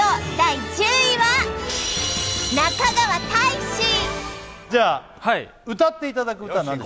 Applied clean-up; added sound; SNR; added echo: none; none; none; none.